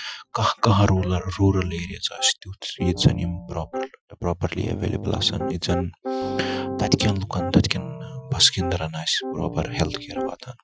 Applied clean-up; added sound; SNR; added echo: classical method Wiener filter.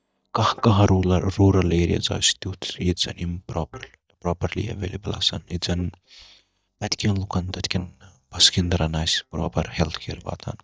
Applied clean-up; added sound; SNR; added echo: neural mask model DeepFilterNet 3.